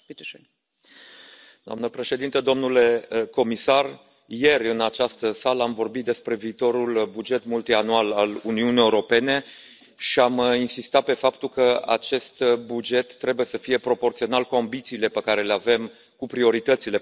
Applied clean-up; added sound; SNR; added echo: none; none; none; none.